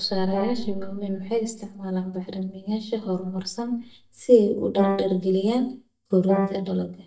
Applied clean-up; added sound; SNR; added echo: neural mask model DeepFilterNet 3.